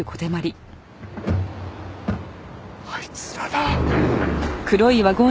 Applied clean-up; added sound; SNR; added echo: none; none; none; none.